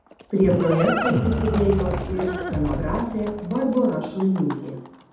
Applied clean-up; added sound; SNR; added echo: none; Livestock, farm animals, working animals; 5 dB; reverberation time 0.8 s.